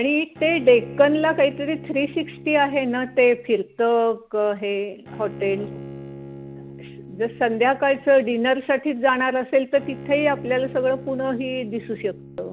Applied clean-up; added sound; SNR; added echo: none; Bowed string instrument; 17 dB; none.